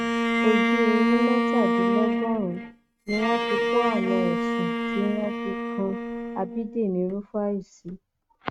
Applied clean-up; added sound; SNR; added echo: neural mask model RNNoise.